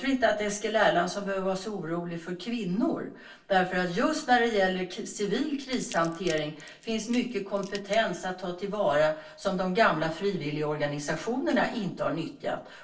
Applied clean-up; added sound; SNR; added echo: neural separator model SepFormer DNS4.